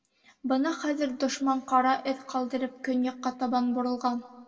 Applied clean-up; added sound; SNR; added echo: none; none; none; reverberation time 1.1 s.